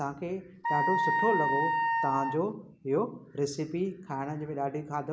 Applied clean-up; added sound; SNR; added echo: none; Wind instrument, woodwind instrument; -4 dB; none.